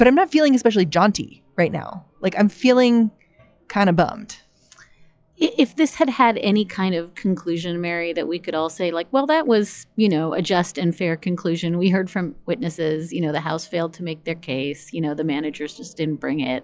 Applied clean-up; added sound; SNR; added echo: classical method log-MMSE.